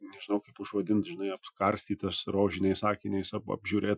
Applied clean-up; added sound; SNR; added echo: classical method Wiener filter.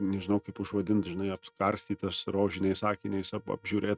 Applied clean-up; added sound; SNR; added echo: neural mask model RNNoise.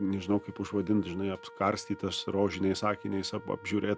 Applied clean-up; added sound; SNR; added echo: none; Wind instrument, woodwind instrument; 19 dB; none.